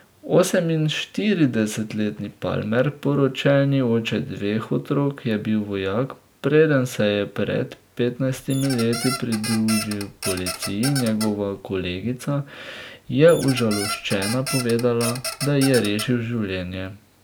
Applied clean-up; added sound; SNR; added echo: none; Squeak; 9 dB; none.